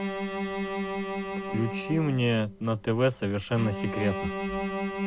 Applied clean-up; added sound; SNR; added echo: none; Bowed string instrument; 3 dB; none.